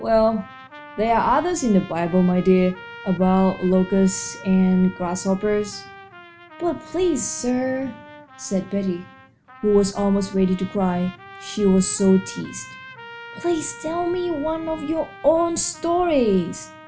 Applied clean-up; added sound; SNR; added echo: none; Trumpet; 19 dB; none.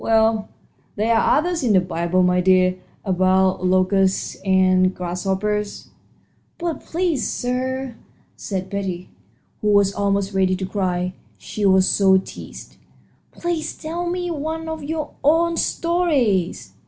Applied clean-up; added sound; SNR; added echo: none; none; none; none.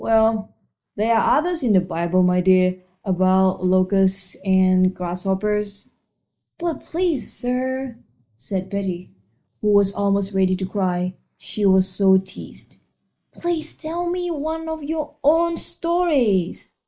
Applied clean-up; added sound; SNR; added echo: neural mask model Resemble Enhance denoiser.